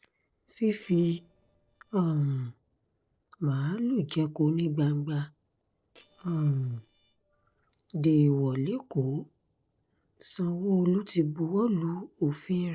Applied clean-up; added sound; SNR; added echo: neural separator model SepFormer DNS4.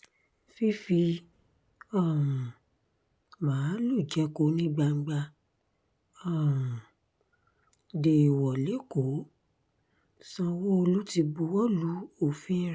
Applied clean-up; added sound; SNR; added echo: none; none; none; none.